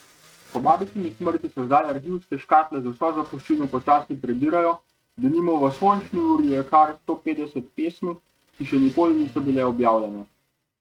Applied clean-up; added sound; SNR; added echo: neural mask model RNNoise.